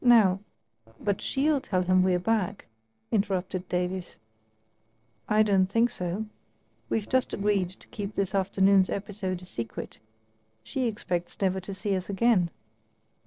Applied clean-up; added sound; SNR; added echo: neural separator model SepFormer DNS4.